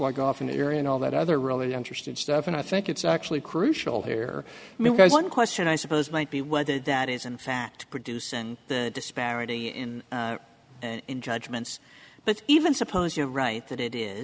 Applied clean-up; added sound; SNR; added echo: none; none; none; none.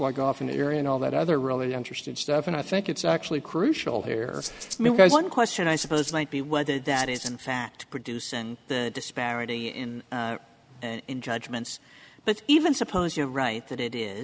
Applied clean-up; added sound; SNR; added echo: none; Rattle (instrument); 11 dB; none.